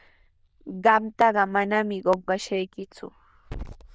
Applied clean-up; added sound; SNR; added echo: neural diffusion model UNIVERSE++.